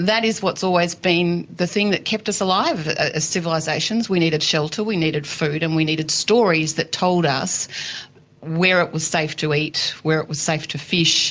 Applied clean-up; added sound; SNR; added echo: none; none; none; none.